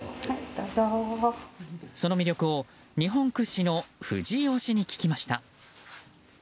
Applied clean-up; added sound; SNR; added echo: none; none; none; none.